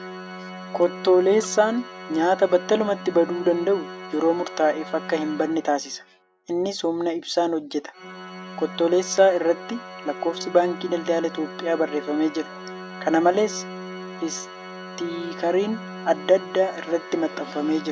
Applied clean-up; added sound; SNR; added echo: none; Organ; 13 dB; none.